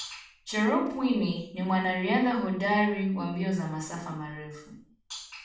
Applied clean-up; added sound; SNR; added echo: none; none; none; reverberation time 0.5 s.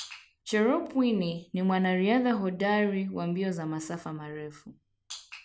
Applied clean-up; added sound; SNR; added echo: none; none; none; none.